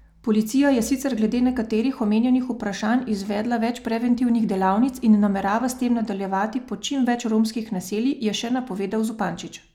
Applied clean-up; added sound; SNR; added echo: none; none; none; none.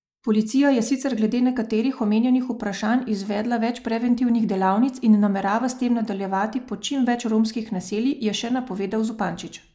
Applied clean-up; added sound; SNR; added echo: neural mask model Resemble Enhance denoiser.